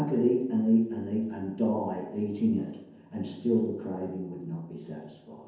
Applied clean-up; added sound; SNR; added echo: none; none; none; reverberation time 0.9 s.